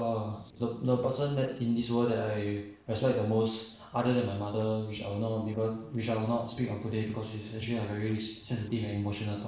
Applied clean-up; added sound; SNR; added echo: neural separator model SepFormer DNS4.